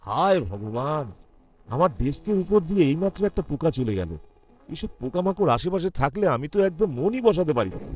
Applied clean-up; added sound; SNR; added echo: neural separator model SepFormer DNS4.